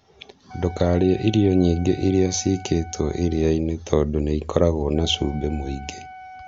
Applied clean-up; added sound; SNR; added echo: none; Wind instrument, woodwind instrument; 20 dB; none.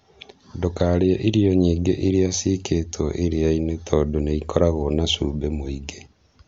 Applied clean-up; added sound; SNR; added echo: none; none; none; none.